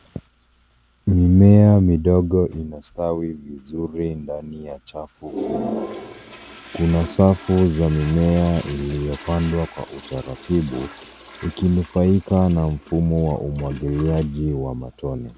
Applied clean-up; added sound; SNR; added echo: none; Toilet flush; 17 dB; none.